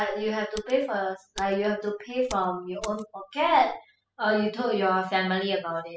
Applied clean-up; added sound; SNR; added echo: classical method spectral subtraction.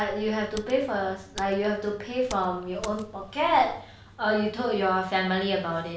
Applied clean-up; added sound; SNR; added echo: none; Computer keyboard; 19 dB; none.